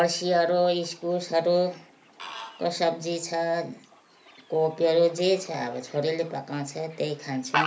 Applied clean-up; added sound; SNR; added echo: none; Fowl; 12 dB; reverberation time 0.3 s.